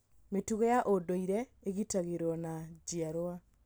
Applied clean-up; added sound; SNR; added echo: none; none; none; none.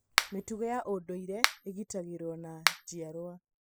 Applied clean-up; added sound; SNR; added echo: classical method spectral subtraction.